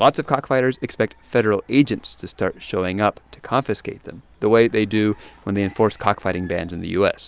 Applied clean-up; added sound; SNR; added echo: none; none; none; none.